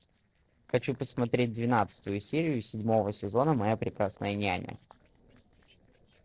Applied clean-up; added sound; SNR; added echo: neural separator model SepFormer DNS4.